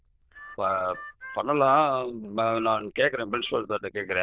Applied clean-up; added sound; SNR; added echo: neural diffusion model UNIVERSE++.